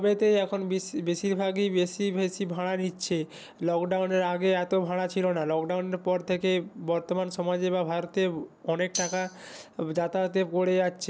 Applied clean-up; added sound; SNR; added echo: none; Tambourine; 8 dB; none.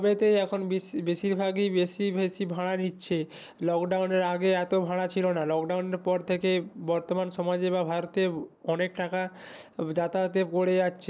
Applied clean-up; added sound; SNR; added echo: neural mask model Resemble Enhance denoiser.